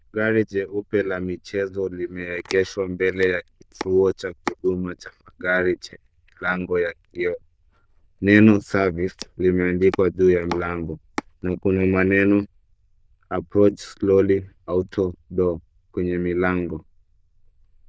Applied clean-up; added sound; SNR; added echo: neural diffusion model UNIVERSE++.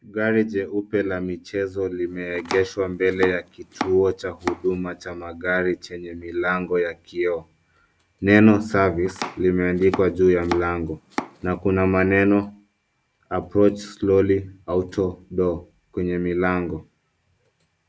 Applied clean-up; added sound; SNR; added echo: none; Domestic sounds, home sounds; 12 dB; none.